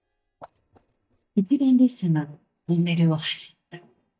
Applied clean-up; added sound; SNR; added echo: neural mask model DeepFilterNet 3.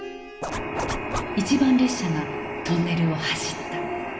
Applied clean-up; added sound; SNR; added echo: none; Zipper (clothing); 7 dB; reverberation time 1.1 s.